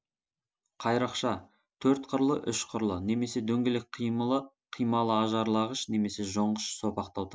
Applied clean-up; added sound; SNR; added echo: none; none; none; none.